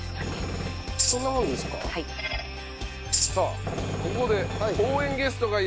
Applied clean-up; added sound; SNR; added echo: none; Tambourine + Tools; 5 dB; none.